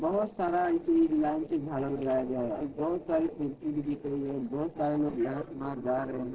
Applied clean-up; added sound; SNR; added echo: neural separator model SepFormer DNS4.